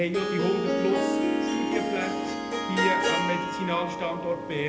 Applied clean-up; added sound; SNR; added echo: none; Harp; -2 dB; reverberation time 0.8 s.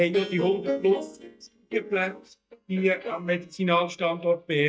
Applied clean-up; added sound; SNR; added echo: neural mask model DeepFilterNet 3.